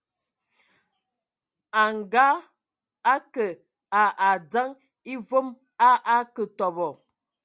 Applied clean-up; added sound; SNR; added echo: none; none; none; none.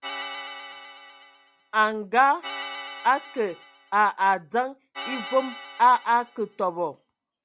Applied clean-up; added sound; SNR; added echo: none; Organ; 14 dB; none.